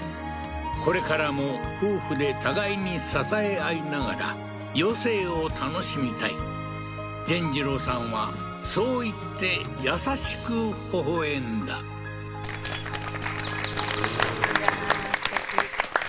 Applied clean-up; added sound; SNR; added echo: none; Bird vocalization, bird call, bird song; 20 dB; none.